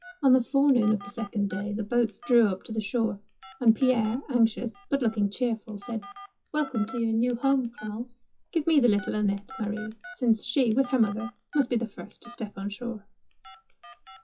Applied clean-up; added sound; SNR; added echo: classical method WPE with log-MMSE.